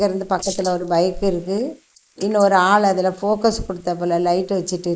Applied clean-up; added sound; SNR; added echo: neural mask model Resemble Enhance denoiser.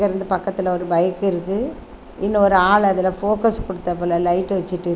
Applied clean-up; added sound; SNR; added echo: none; none; none; none.